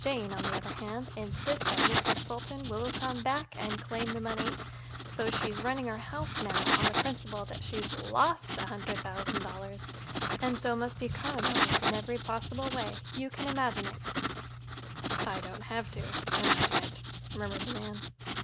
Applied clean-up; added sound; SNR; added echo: none; Writing; -5 dB; none.